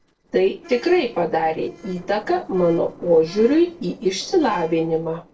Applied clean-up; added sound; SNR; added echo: neural separator model SepFormer DNS4.